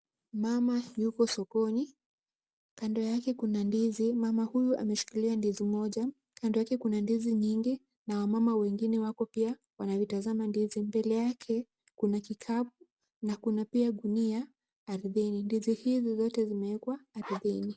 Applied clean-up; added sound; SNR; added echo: none; Zipper (clothing); 13 dB; none.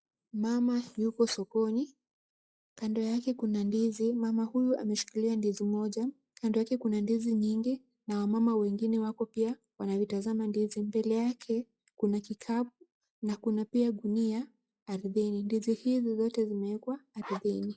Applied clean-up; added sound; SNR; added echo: classical method log-MMSE.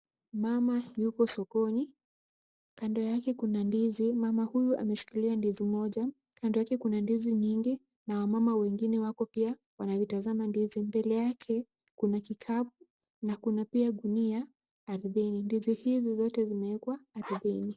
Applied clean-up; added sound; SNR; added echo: neural separator model SepFormer DNS4.